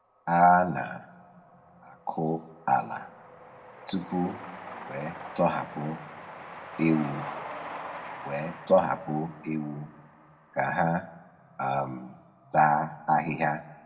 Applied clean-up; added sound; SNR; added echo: none; Train; 15 dB; reverberation time 0.9 s.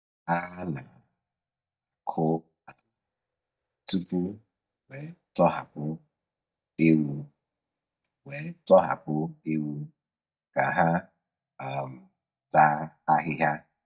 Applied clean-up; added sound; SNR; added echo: neural mask model DeepFilterNet 3.